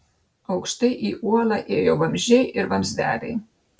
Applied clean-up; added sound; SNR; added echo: none; none; none; none.